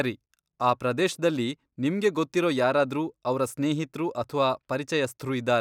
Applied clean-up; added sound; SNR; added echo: none; none; none; none.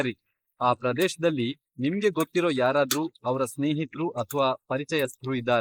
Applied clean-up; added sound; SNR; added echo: neural mask model Resemble Enhance denoiser.